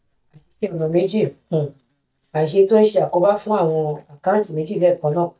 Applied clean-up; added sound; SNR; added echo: neural mask model DeepFilterNet 3.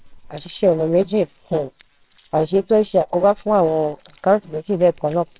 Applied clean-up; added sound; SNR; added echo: neural separator model SepFormer WHAMR!.